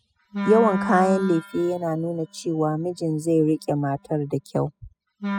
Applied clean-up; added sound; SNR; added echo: classical method spectral subtraction.